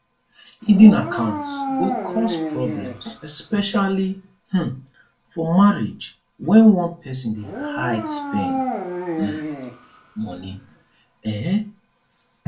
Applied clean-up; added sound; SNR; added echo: none; Dog; 7 dB; reverberation time 0.2 s.